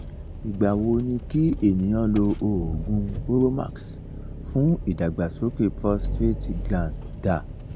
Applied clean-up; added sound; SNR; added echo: none; Engine; 7 dB; none.